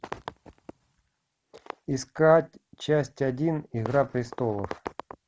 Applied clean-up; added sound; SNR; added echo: none; none; none; none.